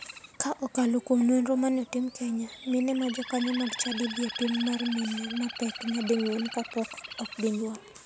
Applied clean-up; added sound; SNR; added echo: none; Bird; 12 dB; none.